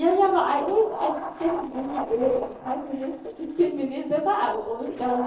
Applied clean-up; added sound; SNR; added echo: neural separator model SepFormer DNS4.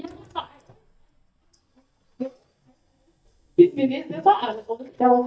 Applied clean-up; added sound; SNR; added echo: neural mask model DeepFilterNet 3.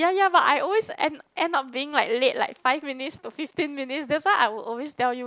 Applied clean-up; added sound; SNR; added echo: none; none; none; none.